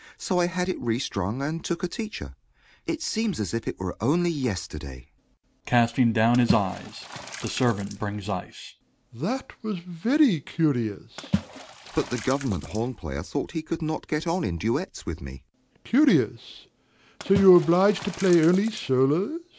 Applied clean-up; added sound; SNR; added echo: none; Water / Splash, splatter; 9 dB; none.